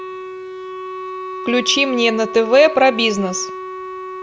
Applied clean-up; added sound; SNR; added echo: none; Wind instrument, woodwind instrument; 10 dB; none.